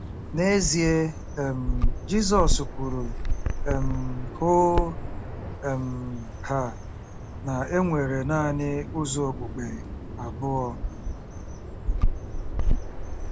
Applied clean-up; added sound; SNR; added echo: none; Bird vocalization, bird call, bird song; 0 dB; none.